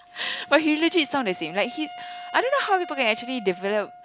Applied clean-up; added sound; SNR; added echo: none; Wind instrument, woodwind instrument; 15 dB; none.